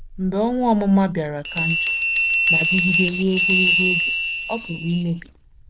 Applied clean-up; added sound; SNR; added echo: neural diffusion model UNIVERSE++.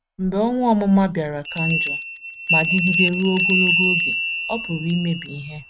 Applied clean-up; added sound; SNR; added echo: neural mask model RNNoise.